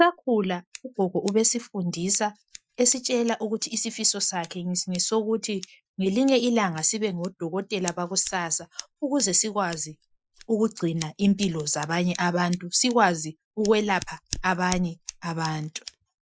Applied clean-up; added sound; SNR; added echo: classical method Wiener filter.